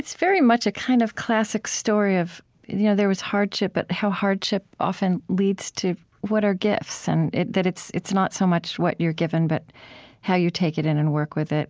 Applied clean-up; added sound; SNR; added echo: none; none; none; none.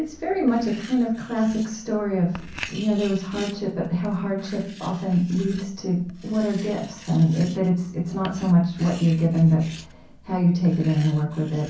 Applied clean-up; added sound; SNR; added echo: none; Writing; 19 dB; reverberation time 0.6 s.